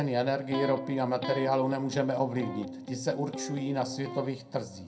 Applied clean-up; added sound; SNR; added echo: none; Electric guitar; 8 dB; reverberation time 0.2 s.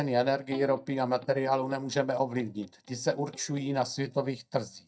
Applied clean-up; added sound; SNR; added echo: neural mask model DeepFilterNet 3.